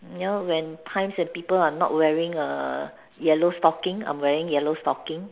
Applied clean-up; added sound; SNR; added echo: none; none; none; none.